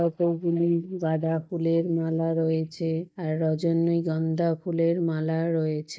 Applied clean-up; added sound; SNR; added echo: neural mask model DeepFilterNet 3.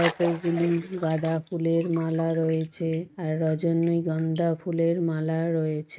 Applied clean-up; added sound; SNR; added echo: neural mask model RNNoise.